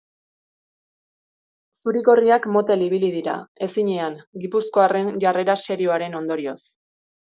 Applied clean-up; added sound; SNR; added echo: none; none; none; none.